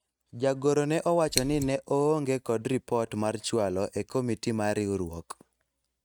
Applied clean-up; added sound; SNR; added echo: neural mask model RNNoise.